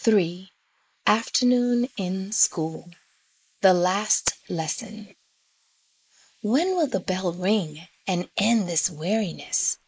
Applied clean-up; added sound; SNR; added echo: neural mask model Resemble Enhance denoiser.